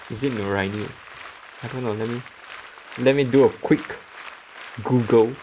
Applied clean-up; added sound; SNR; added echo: none; Applause; 17 dB; none.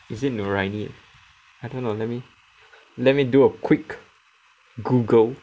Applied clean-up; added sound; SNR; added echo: none; none; none; none.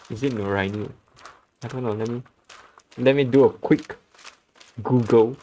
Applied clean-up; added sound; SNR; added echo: neural mask model RNNoise.